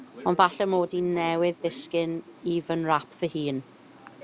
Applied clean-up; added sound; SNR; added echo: none; Subway, metro, underground; 20 dB; none.